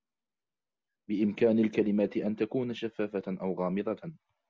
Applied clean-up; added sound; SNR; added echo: none; none; none; none.